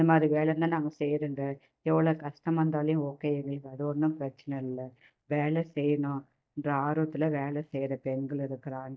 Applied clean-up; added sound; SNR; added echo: neural mask model DeepFilterNet 3.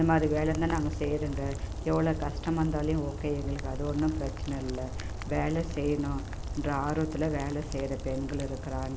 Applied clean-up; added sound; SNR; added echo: none; Rain; 5 dB; none.